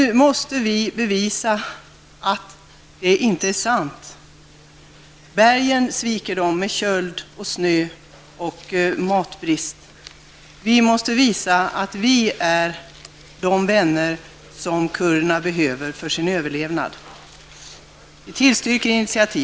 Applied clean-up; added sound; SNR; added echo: none; Bird vocalization, bird call, bird song; 12 dB; none.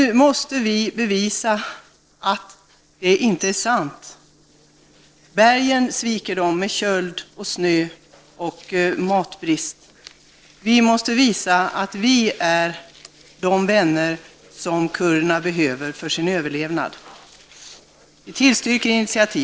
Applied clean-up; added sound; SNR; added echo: neural separator model SepFormer DNS4.